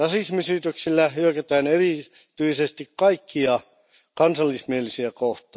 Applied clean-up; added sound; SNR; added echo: none; none; none; none.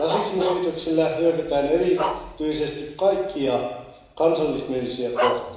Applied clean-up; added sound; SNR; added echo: none; Bark; 8 dB; reverberation time 1.0 s.